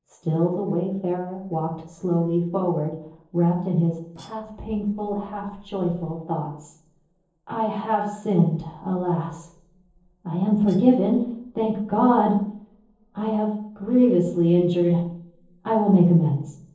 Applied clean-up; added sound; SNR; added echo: neural separator model SepFormer DNS4.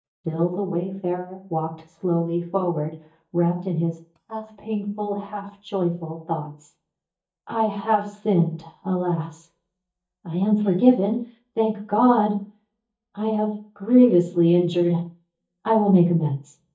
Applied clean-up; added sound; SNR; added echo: neural mask model DeepFilterNet 3.